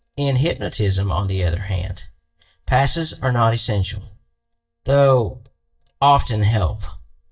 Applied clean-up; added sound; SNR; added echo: neural mask model DeepFilterNet 3.